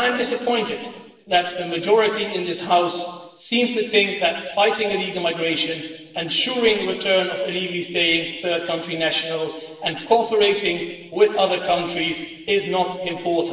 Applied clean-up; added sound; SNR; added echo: none; none; none; reverberation time 1.3 s.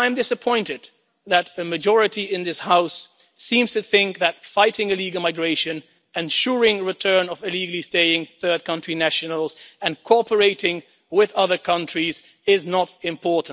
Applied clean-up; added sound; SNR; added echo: none; none; none; none.